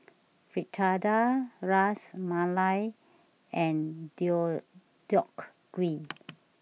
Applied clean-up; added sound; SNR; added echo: none; none; none; none.